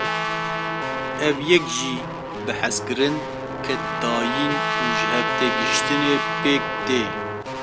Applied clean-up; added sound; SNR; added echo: none; Trumpet + Guitar; 0 dB; none.